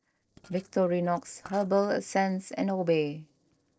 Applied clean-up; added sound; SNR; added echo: neural separator model SepFormer DNS4.